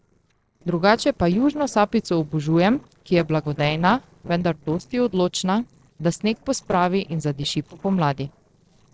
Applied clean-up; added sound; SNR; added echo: neural separator model SepFormer DNS4.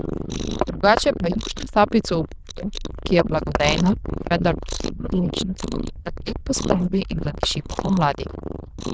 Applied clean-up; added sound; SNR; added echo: neural diffusion model UNIVERSE++.